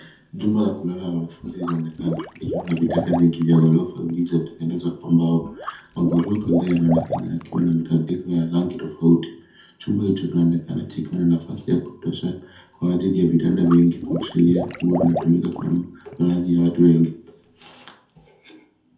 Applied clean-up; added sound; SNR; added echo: none; Liquid; 11 dB; reverberation time 0.5 s.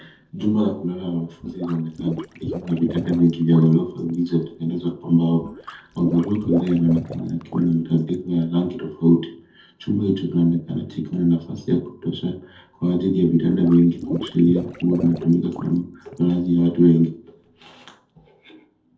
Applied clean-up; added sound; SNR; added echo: neural separator model SepFormer DNS4.